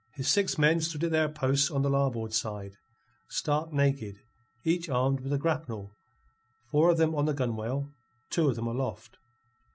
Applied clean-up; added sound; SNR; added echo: none; none; none; none.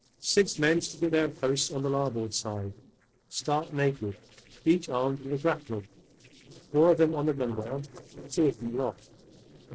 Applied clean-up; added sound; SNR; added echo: neural separator model SepFormer DNS4.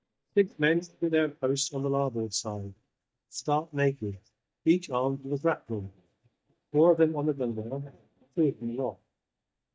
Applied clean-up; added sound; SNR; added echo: neural mask model DeepFilterNet 3.